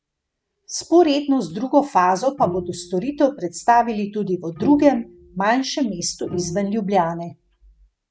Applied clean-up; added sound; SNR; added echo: none; Bowed string instrument; 15 dB; none.